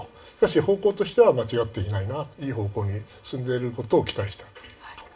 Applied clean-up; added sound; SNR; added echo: none; none; none; reverberation time 0.2 s.